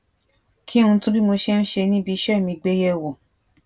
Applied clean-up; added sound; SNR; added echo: none; none; none; none.